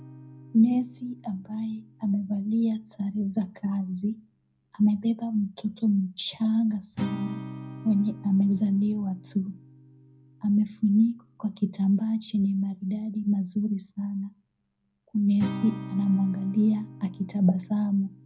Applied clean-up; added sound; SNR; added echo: none; Acoustic guitar; 16 dB; reverberation time 0.4 s.